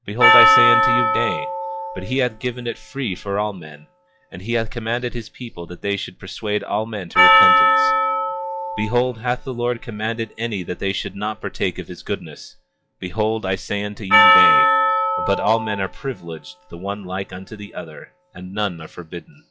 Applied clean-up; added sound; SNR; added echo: classical method log-MMSE.